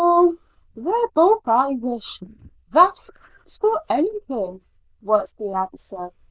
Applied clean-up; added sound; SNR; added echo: neural diffusion model UNIVERSE++.